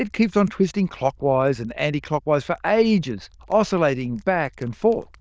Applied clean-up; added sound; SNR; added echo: neural diffusion model UNIVERSE++.